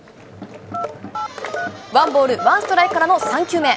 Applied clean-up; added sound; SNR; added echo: none; Telephone; 10 dB; none.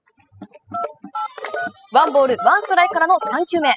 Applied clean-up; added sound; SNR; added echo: classical method spectral subtraction.